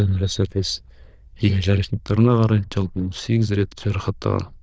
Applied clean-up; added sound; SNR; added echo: neural diffusion model UNIVERSE++.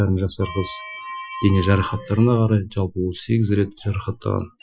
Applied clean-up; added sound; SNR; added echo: classical method Wiener filter.